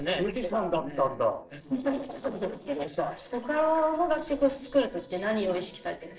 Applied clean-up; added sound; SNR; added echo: neural separator model SepFormer DNS4.